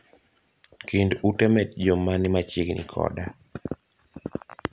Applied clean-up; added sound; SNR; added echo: none; none; none; none.